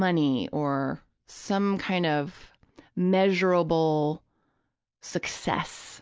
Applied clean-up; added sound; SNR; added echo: none; none; none; none.